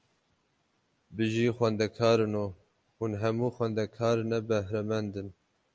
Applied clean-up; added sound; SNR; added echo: none; none; none; none.